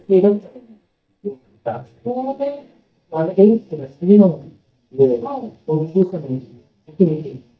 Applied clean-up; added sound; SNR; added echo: neural mask model DeepFilterNet 3.